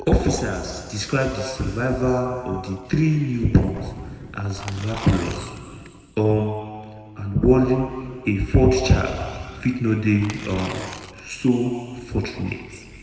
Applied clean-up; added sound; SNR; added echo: none; Tearing; 15 dB; reverberation time 2.1 s.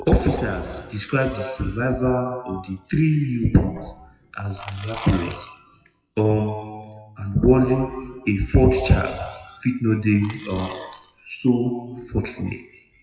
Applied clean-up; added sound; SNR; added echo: classical method WPE with log-MMSE.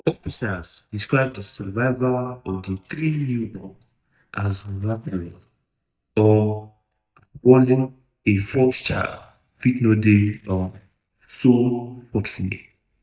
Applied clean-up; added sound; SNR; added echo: neural mask model DeepFilterNet 3.